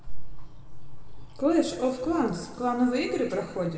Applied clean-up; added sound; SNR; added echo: none; none; none; reverberation time 2.2 s.